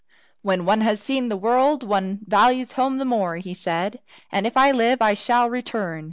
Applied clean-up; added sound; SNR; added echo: none; none; none; none.